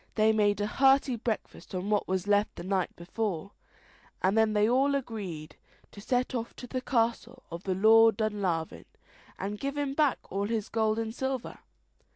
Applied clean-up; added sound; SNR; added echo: none; none; none; none.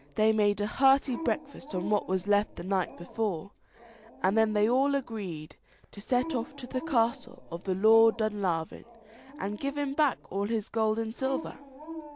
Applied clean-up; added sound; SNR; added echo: none; Dog; 16 dB; none.